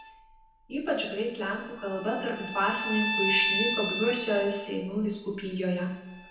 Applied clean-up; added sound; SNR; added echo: none; Bowed string instrument; 4 dB; reverberation time 0.9 s.